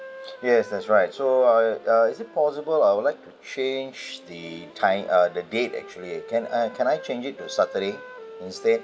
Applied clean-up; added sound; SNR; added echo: none; Wind instrument, woodwind instrument; 19 dB; none.